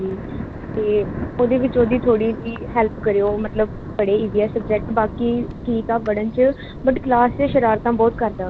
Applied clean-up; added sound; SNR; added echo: none; Thunder; 11 dB; none.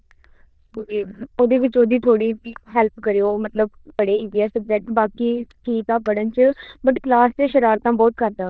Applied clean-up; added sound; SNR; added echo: neural diffusion model UNIVERSE++.